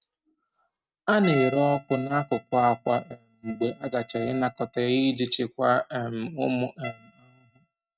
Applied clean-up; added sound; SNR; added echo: neural mask model RNNoise.